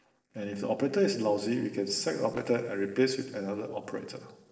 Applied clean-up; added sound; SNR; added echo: neural separator model SepFormer DNS4.